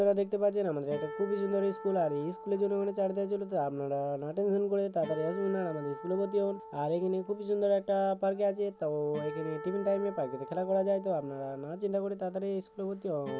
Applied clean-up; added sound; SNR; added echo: none; Acoustic guitar; 14 dB; none.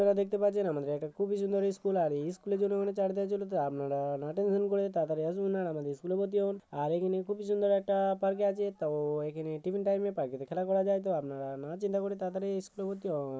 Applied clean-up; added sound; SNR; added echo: none; none; none; none.